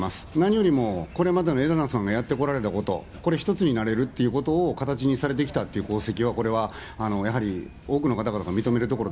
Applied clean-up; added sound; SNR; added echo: none; none; none; none.